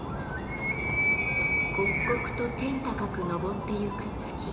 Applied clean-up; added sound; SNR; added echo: none; Animal; -3 dB; reverberation time 0.8 s.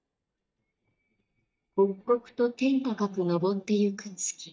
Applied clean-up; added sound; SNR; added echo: neural mask model DeepFilterNet 3.